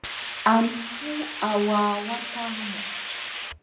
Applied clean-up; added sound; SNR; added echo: none; Hiss; 7 dB; reverberation time 0.5 s.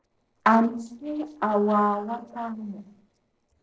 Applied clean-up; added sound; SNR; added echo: neural separator model SepFormer DNS4.